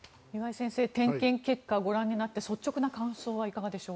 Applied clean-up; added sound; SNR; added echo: none; none; none; none.